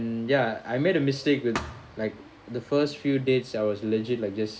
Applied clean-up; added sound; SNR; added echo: none; Thump, thud; 13 dB; none.